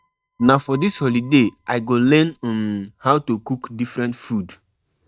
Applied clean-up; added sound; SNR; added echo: neural mask model RNNoise.